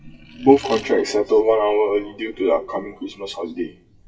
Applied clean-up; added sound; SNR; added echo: classical method WPE with log-MMSE.